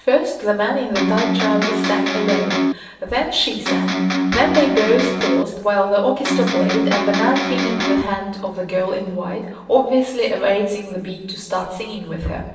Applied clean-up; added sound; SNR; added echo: none; Electric guitar; -1 dB; reverberation time 1.0 s.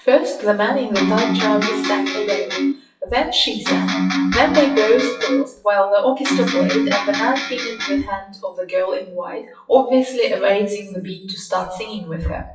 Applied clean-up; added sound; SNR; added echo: classical method WPE with log-MMSE.